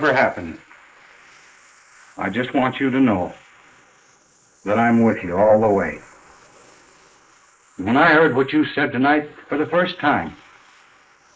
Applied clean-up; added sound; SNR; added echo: neural mask model Resemble Enhance denoiser.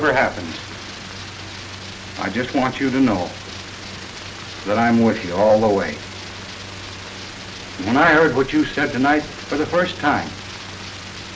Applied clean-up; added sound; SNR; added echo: none; none; none; none.